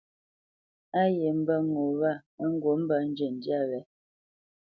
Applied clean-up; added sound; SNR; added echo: none; none; none; none.